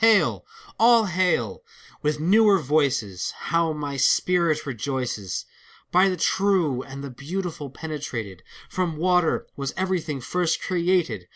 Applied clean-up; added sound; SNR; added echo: none; none; none; none.